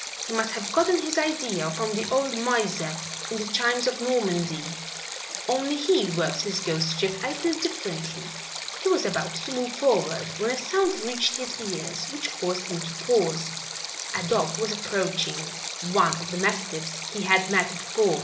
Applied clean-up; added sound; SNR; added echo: none; Stream; 7 dB; none.